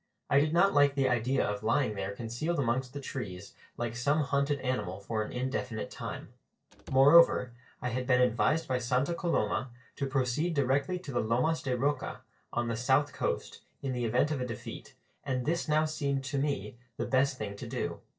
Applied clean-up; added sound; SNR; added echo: neural separator model SepFormer DNS4.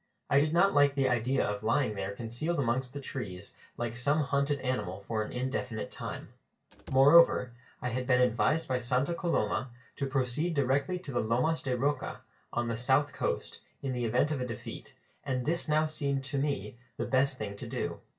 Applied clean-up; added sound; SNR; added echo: none; Slam / Wood; 20 dB; reverberation time 0.2 s.